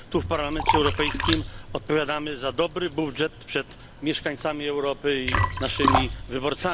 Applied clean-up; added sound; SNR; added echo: none; Liquid; 2 dB; none.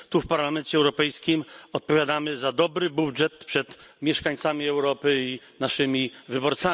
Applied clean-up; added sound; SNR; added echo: none; none; none; none.